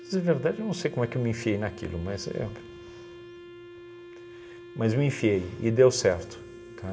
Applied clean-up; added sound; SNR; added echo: none; Wind instrument, woodwind instrument; 16 dB; reverberation time 2.1 s.